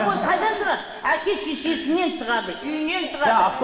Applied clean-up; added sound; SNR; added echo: none; none; none; reverberation time 2.4 s.